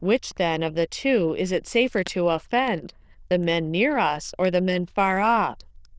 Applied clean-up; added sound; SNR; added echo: neural diffusion model UNIVERSE++.